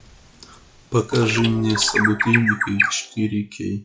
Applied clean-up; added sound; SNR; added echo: classical method log-MMSE.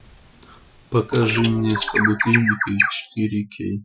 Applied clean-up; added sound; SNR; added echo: classical method Wiener filter.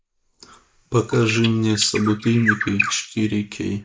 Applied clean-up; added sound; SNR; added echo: neural mask model Resemble Enhance denoiser.